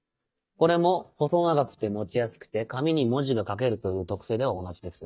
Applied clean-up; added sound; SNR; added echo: neural mask model DeepFilterNet 3.